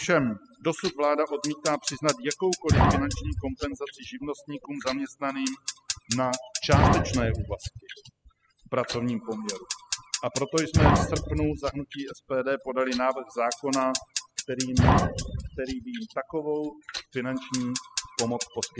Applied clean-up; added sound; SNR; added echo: classical method spectral subtraction.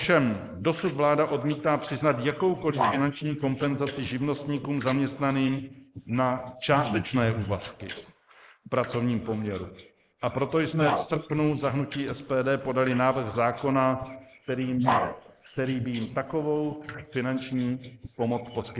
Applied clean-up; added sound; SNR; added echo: neural mask model Resemble Enhance denoiser.